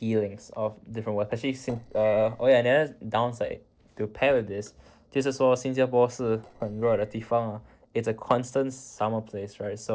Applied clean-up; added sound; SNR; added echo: neural separator model SepFormer DNS4.